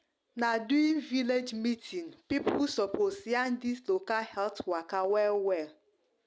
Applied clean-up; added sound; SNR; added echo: none; none; none; none.